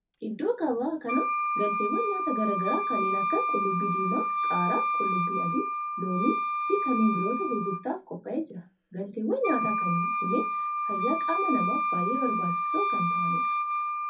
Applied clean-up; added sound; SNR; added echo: none; Wind instrument, woodwind instrument; -2 dB; reverberation time 0.3 s.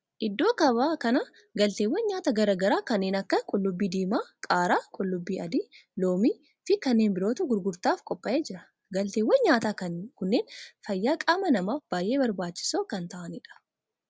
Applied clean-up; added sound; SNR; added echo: none; none; none; none.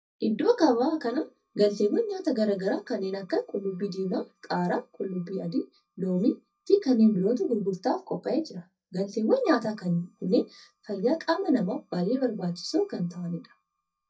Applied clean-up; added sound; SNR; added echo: neural mask model DeepFilterNet 3.